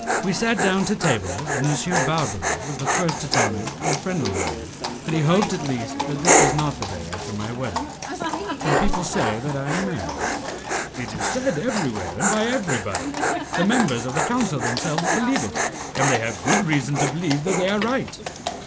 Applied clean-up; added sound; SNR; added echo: none; Livestock, farm animals, working animals + Dog; 0 dB; none.